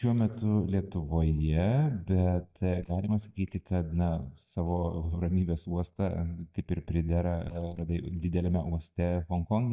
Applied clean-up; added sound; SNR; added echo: neural mask model DeepFilterNet 3.